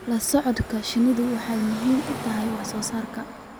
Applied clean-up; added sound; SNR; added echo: none; Car passing by / Traffic noise, roadway noise; 10 dB; none.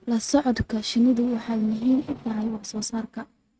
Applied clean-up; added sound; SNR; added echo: neural mask model RNNoise.